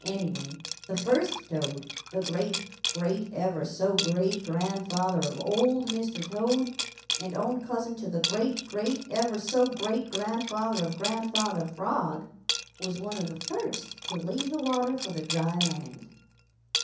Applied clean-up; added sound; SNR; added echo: none; Liquid; 7 dB; reverberation time 0.6 s.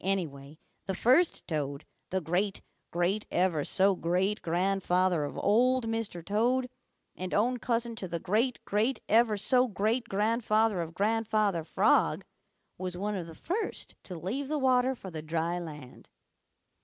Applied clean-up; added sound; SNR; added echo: none; none; none; none.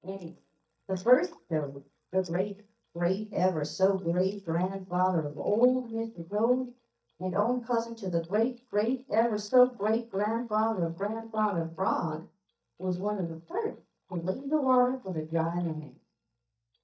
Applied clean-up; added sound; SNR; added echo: neural mask model DeepFilterNet 3.